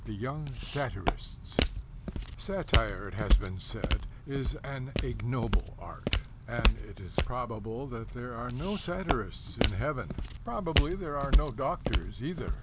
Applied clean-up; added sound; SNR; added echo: none; Walk, footsteps; -4 dB; none.